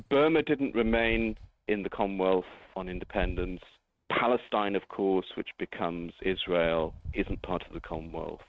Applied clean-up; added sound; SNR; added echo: neural mask model RNNoise.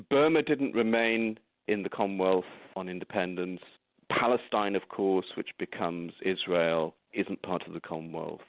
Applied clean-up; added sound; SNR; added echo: none; none; none; none.